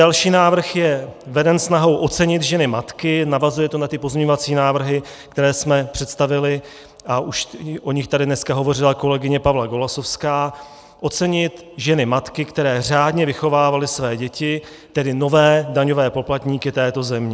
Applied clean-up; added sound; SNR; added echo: none; none; none; none.